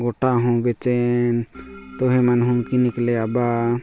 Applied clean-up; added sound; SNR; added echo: none; Organ; 20 dB; none.